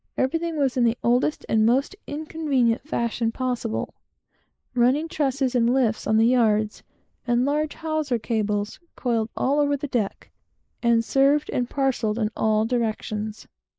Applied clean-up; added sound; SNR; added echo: neural mask model Resemble Enhance denoiser.